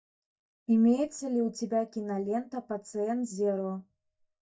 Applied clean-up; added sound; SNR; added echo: neural mask model DeepFilterNet 3.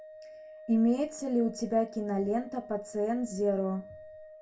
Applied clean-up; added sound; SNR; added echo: none; Organ; 17 dB; reverberation time 0.2 s.